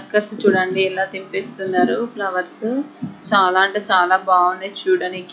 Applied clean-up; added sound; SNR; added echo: classical method log-MMSE.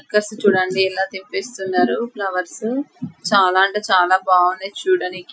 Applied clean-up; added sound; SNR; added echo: classical method Wiener filter.